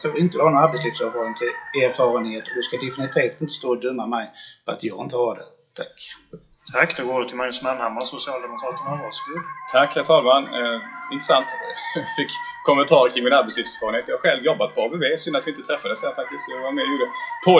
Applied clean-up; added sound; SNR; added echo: classical method WPE with log-MMSE.